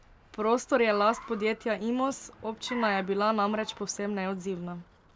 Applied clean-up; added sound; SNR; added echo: none; Car; 18 dB; none.